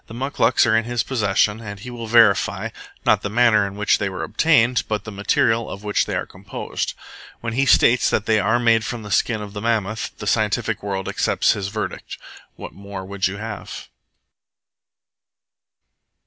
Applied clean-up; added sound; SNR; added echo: none; none; none; none.